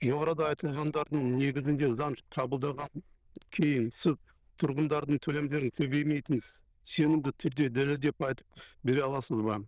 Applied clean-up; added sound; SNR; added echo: neural diffusion model UNIVERSE++.